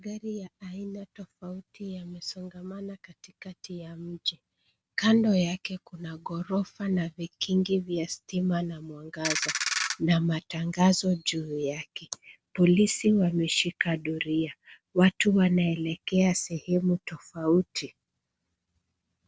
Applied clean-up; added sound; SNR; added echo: none; Ratchet, pawl; 1 dB; none.